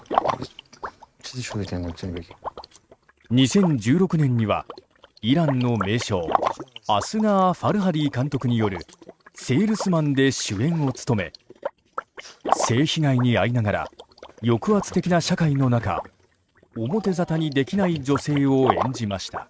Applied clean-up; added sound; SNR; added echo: neural mask model RNNoise.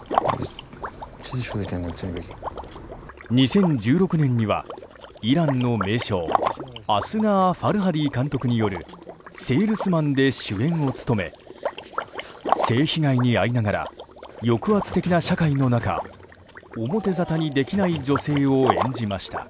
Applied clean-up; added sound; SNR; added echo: none; Liquid; 9 dB; none.